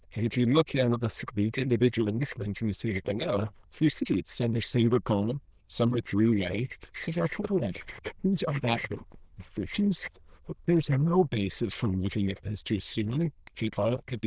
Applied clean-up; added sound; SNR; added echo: neural diffusion model UNIVERSE++.